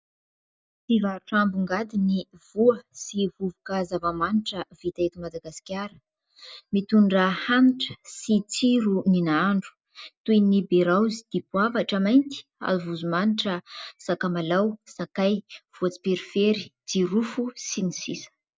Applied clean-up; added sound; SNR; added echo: none; none; none; none.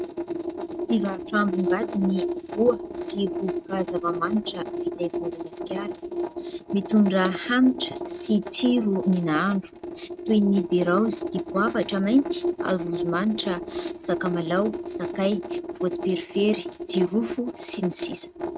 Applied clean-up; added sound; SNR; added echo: neural mask model RNNoise.